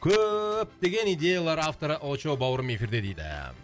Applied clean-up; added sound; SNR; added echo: none; none; none; none.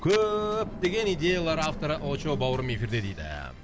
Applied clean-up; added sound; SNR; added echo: none; Run; 10 dB; none.